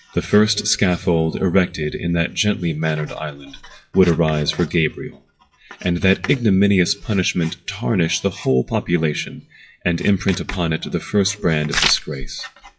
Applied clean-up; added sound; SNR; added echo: classical method WPE with log-MMSE.